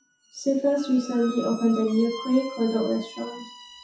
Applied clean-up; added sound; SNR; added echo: classical method WPE with log-MMSE.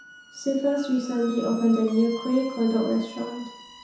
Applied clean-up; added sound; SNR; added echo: none; Squeak; 18 dB; reverberation time 0.7 s.